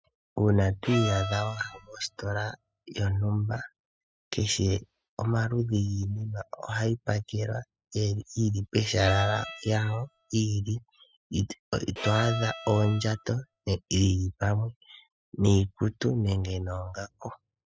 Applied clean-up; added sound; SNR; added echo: classical method spectral subtraction.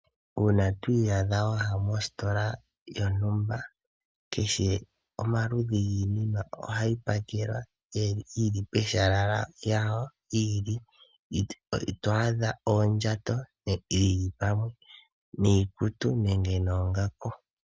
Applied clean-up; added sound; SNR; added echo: none; none; none; none.